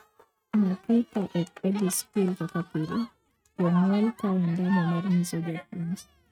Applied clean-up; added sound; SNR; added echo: neural mask model RNNoise.